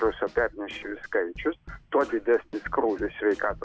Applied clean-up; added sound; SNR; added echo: none; Snare drum / Drum kit; 19 dB; none.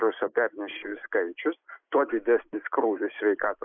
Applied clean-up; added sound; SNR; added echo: neural mask model Resemble Enhance denoiser.